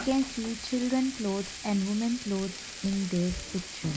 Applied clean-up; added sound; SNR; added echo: none; Frying (food); 11 dB; none.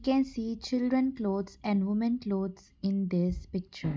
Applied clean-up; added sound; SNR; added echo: none; none; none; none.